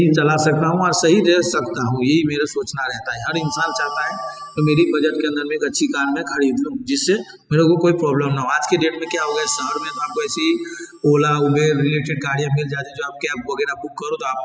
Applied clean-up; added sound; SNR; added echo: classical method spectral subtraction.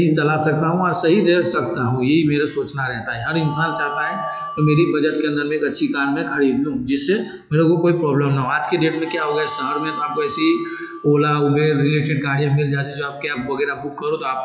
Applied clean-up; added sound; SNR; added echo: classical method log-MMSE.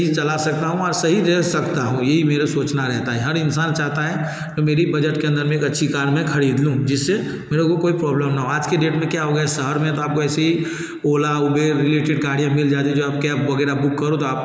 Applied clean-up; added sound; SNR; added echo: none; none; none; none.